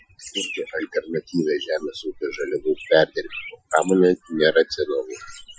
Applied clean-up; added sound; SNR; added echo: classical method Wiener filter.